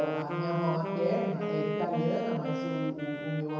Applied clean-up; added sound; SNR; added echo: none; Wind instrument, woodwind instrument; 2 dB; reverberation time 1.0 s.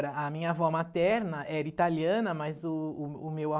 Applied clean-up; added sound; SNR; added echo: none; none; none; none.